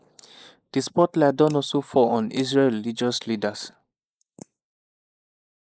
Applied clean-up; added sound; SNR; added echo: neural mask model Resemble Enhance denoiser.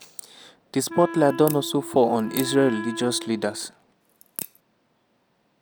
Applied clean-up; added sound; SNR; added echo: none; Wind instrument, woodwind instrument + Crack / Crackle; 10 dB; none.